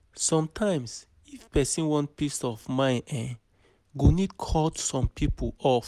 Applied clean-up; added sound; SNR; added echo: none; none; none; none.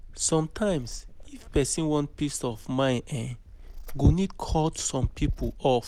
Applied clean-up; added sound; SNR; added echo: none; Purr; 14 dB; none.